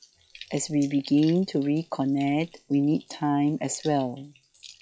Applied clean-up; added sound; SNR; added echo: classical method log-MMSE.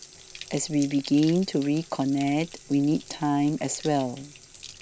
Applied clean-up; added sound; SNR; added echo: none; Bathtub (filling or washing); 19 dB; none.